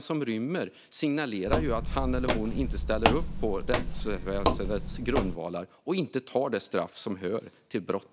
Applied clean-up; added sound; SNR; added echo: none; Walk, footsteps; -2 dB; none.